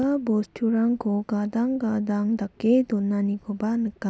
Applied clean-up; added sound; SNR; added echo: none; none; none; none.